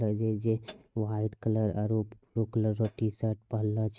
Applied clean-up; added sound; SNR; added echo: neural mask model RNNoise.